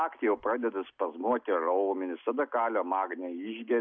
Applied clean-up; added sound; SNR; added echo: none; none; none; none.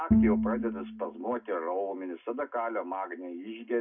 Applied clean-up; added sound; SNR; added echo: none; Bowed string instrument; -4 dB; reverberation time 0.2 s.